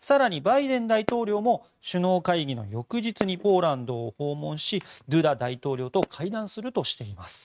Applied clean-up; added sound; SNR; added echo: neural mask model RNNoise.